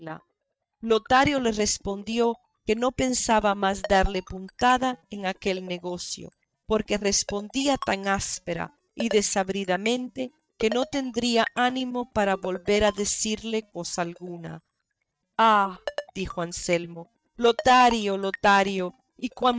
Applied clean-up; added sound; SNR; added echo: neural mask model DeepFilterNet 3.